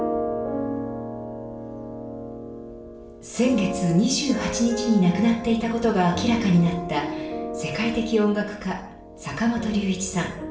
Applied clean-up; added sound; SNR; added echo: none; none; none; reverberation time 0.6 s.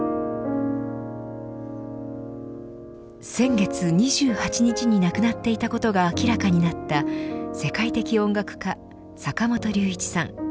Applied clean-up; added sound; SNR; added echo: none; none; none; none.